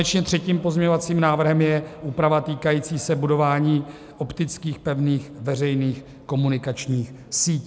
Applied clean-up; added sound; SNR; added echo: none; none; none; none.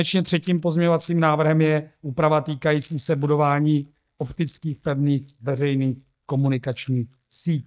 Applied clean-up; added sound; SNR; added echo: neural mask model DeepFilterNet 3.